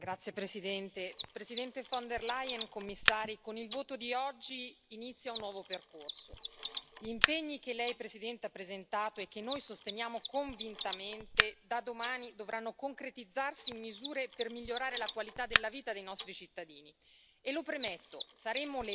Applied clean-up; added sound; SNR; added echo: none; Mechanisms; -1 dB; none.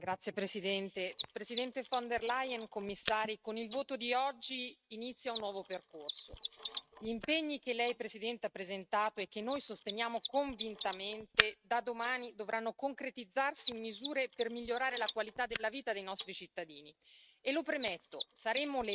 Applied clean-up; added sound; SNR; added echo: neural mask model RNNoise.